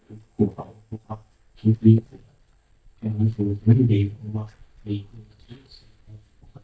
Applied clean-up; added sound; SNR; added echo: neural mask model DeepFilterNet 3.